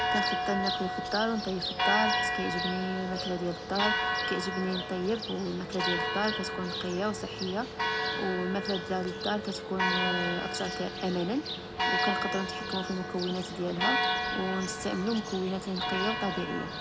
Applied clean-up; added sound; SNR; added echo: none; Church bell; -1 dB; none.